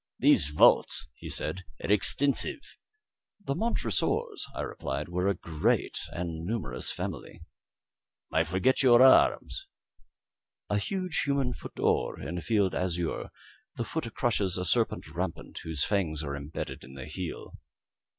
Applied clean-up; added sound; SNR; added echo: none; none; none; none.